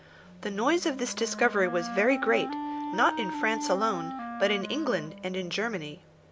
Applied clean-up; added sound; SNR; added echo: none; Wind instrument, woodwind instrument; 8 dB; none.